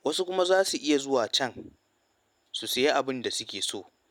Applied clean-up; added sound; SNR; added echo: none; none; none; none.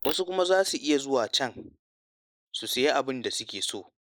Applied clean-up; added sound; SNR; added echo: neural mask model Resemble Enhance denoiser.